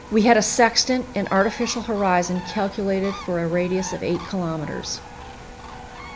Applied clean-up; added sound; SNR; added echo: none; Bird; 17 dB; none.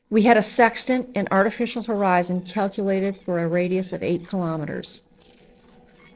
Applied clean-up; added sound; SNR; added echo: neural separator model SepFormer DNS4.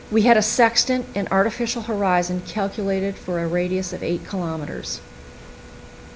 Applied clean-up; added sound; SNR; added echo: none; none; none; none.